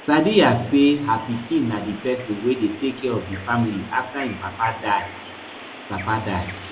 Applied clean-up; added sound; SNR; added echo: none; Bird vocalization, bird call, bird song; 16 dB; reverberation time 1.8 s.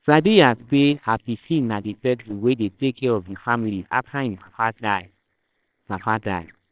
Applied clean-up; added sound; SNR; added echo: neural separator model SepFormer WHAMR!.